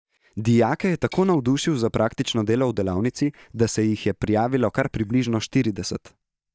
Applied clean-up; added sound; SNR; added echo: neural mask model DeepFilterNet 3.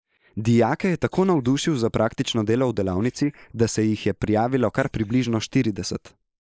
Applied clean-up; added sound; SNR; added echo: neural mask model Resemble Enhance denoiser.